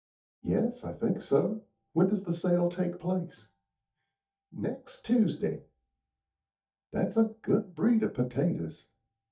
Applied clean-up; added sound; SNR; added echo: neural mask model DeepFilterNet 3.